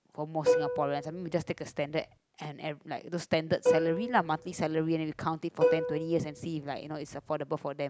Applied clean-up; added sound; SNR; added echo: none; Plucked string instrument; 0 dB; none.